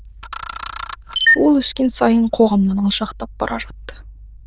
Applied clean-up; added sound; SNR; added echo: neural diffusion model UNIVERSE++.